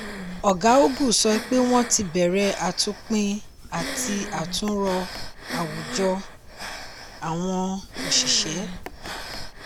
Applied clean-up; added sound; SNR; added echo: none; Breathing; 10 dB; none.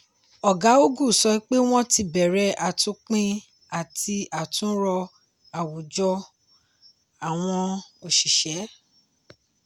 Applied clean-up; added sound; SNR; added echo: none; none; none; none.